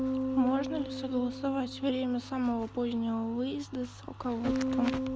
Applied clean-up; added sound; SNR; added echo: none; Bass guitar; 4 dB; none.